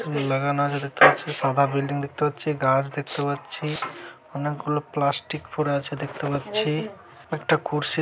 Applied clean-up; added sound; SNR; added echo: none; Respiratory sounds; 9 dB; none.